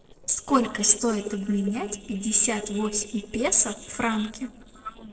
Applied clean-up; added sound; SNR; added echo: neural separator model SepFormer DNS4.